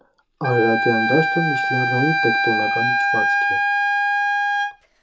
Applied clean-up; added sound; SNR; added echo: none; Wind instrument, woodwind instrument; -4 dB; reverberation time 0.2 s.